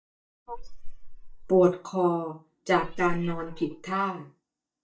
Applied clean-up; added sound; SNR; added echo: neural mask model DeepFilterNet 3.